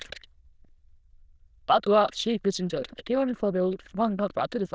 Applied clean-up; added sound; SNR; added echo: neural diffusion model UNIVERSE++.